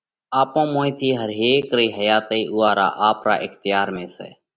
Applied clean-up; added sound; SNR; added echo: none; none; none; none.